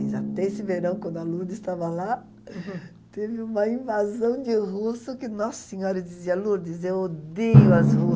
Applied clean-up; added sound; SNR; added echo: none; Drum; -1 dB; none.